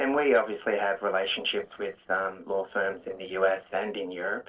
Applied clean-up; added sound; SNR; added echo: neural separator model SepFormer DNS4.